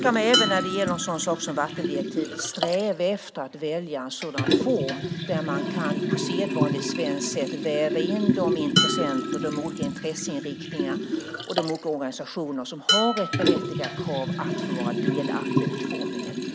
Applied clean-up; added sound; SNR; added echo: none; Dishes, pots, and pans + Liquid; -1 dB; none.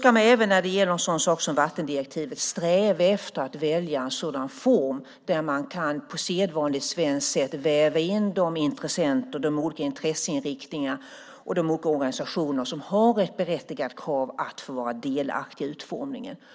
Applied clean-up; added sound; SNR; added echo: none; none; none; none.